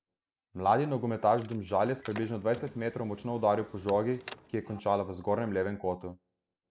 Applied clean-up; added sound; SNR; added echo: none; Car; 19 dB; none.